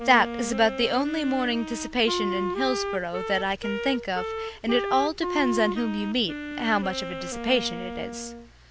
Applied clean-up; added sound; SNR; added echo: none; Wind instrument, woodwind instrument; 6 dB; none.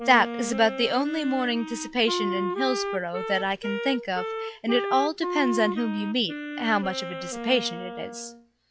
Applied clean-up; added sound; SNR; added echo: classical method log-MMSE.